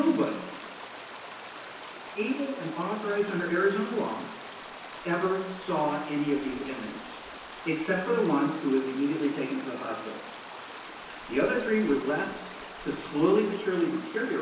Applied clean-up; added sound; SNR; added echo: none; Stream; 12 dB; reverberation time 0.9 s.